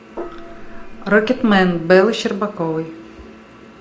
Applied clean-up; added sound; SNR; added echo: none; Gong; 14 dB; none.